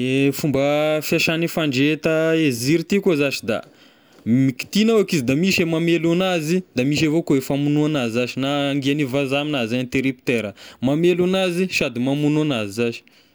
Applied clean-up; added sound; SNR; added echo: none; none; none; none.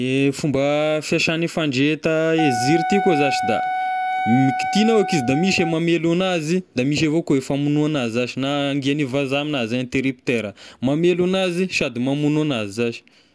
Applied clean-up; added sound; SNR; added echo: none; Wind instrument, woodwind instrument; 4 dB; none.